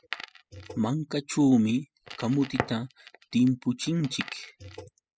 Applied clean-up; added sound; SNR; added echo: classical method spectral subtraction.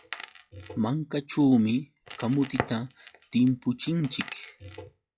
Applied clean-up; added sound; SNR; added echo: classical method log-MMSE.